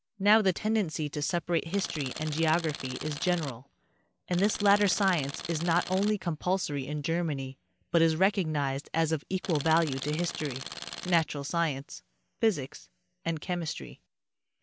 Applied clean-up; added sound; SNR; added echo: none; Tools; 10 dB; none.